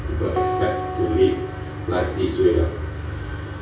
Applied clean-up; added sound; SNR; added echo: none; Acoustic guitar; 8 dB; reverberation time 0.6 s.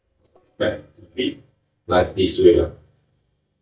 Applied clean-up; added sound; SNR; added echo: neural mask model DeepFilterNet 3.